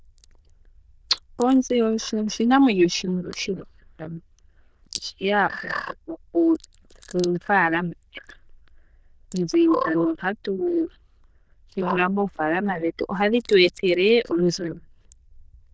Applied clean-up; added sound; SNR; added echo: neural diffusion model UNIVERSE++.